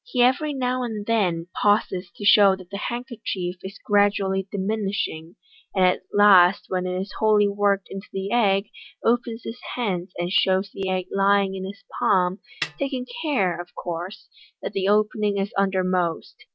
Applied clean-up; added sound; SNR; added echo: none; Snare drum; 13 dB; none.